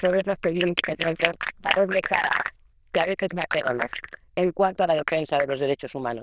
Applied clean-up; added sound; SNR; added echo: neural diffusion model UNIVERSE++.